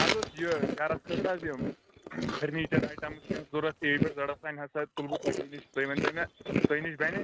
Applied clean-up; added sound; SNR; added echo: neural mask model RNNoise.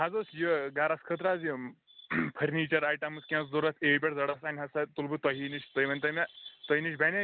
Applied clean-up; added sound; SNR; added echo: none; none; none; none.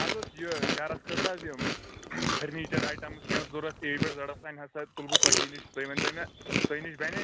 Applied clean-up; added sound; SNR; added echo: none; Chewing, mastication; -5 dB; none.